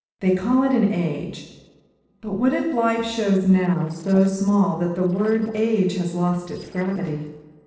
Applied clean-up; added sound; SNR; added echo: neural separator model SepFormer DNS4.